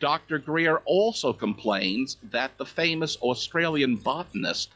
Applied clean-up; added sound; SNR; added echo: classical method log-MMSE.